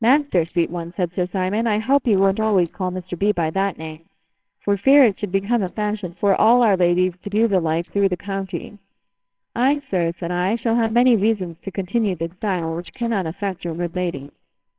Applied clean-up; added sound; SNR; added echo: neural separator model SepFormer WHAMR!.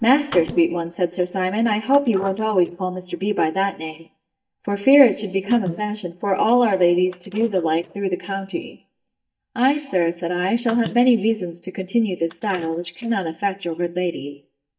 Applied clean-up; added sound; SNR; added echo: neural mask model DeepFilterNet 3.